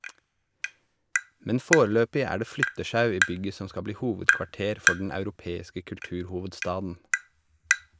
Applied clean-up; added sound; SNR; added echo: none; Tap; 2 dB; none.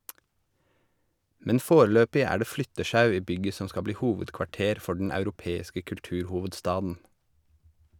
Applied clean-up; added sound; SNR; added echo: none; none; none; none.